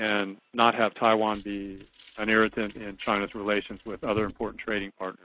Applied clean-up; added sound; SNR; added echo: neural mask model RNNoise.